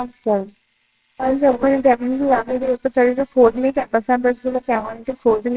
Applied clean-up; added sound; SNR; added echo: neural separator model SepFormer WHAMR!.